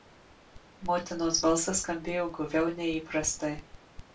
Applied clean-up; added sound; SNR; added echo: none; Crackle; 17 dB; reverberation time 0.2 s.